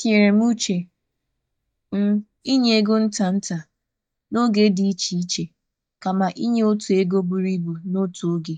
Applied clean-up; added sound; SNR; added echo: neural mask model DeepFilterNet 3.